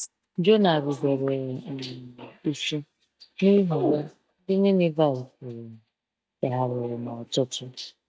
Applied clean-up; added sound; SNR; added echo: neural mask model DeepFilterNet 3.